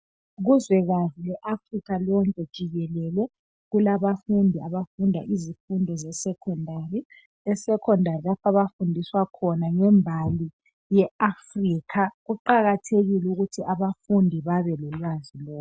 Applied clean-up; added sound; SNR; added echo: none; none; none; none.